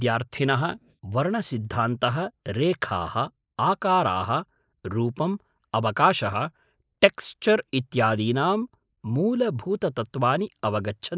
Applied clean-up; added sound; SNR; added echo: neural mask model Resemble Enhance denoiser.